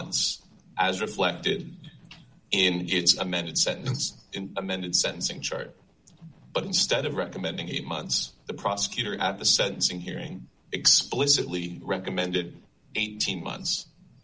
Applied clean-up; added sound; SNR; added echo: none; none; none; none.